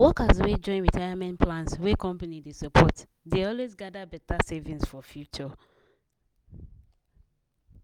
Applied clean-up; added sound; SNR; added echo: none; none; none; none.